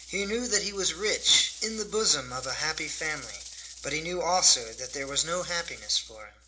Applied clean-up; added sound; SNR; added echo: none; Rattle / Rattle (instrument); 16 dB; reverberation time 0.4 s.